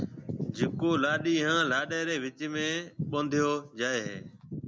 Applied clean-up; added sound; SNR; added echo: none; none; none; none.